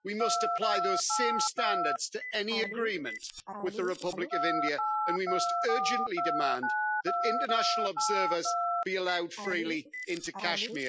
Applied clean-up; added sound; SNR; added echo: classical method Wiener filter.